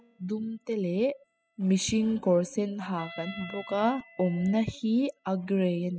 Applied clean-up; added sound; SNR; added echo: classical method spectral subtraction.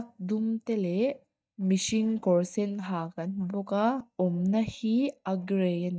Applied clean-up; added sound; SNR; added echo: neural mask model DeepFilterNet 3.